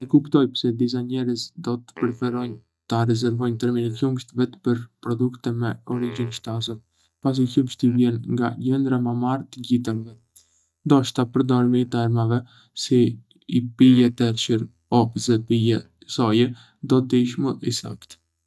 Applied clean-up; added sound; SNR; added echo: neural mask model DeepFilterNet 3.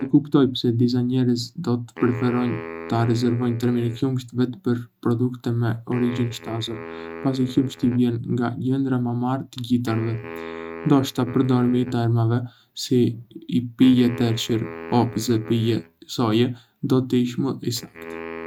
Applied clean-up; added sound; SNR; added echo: neural mask model RNNoise.